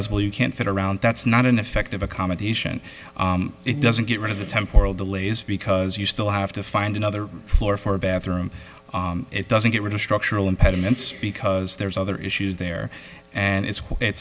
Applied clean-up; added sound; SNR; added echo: none; Brass instrument; 11 dB; none.